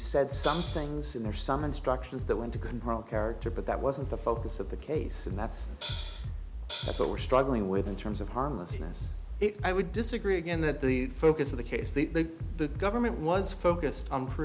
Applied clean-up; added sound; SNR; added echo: none; Hi-hat + Bass drum; 6 dB; none.